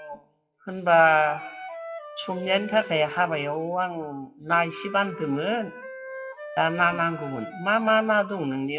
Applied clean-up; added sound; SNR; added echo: classical method WPE with log-MMSE.